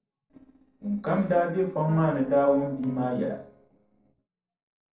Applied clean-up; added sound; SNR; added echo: neural separator model SepFormer DNS4.